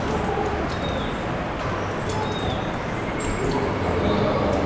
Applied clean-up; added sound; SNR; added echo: none; Drip; 0 dB; reverberation time 1.2 s.